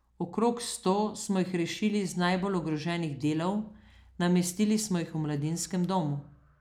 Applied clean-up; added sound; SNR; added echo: none; none; none; none.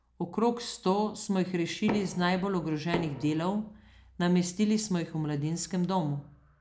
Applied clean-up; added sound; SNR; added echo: none; Knock; 9 dB; none.